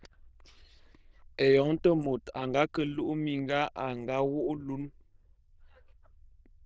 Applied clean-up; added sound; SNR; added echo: neural diffusion model UNIVERSE++.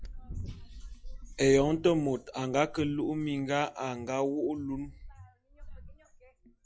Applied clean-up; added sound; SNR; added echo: classical method log-MMSE.